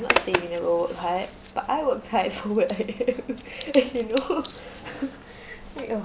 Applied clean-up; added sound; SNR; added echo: none; Zipper (clothing); 7 dB; none.